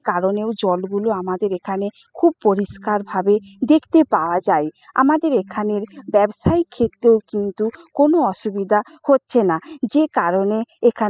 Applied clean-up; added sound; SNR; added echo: classical method spectral subtraction.